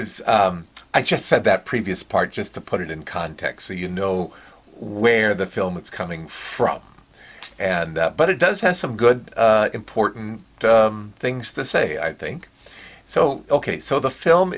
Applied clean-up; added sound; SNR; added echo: none; none; none; none.